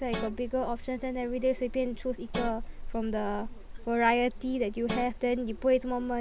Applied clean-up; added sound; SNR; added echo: none; Guitar; 8 dB; none.